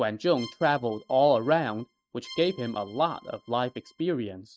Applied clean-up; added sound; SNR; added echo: neural mask model RNNoise.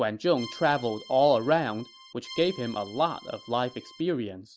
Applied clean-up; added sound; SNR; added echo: none; Accordion; 19 dB; none.